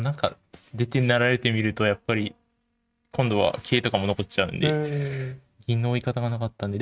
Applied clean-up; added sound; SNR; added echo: neural mask model RNNoise.